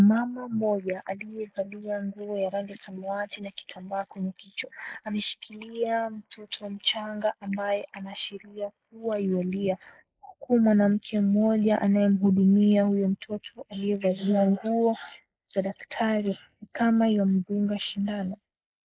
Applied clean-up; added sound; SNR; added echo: neural mask model Resemble Enhance denoiser.